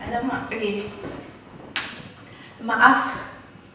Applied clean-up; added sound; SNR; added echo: none; Thunder; 17 dB; reverberation time 0.9 s.